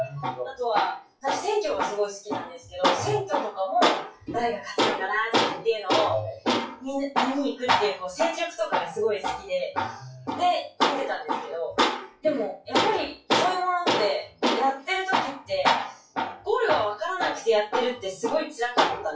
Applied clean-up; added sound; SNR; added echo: classical method WPE with log-MMSE.